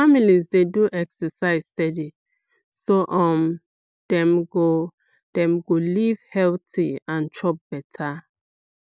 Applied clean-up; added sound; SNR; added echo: none; none; none; none.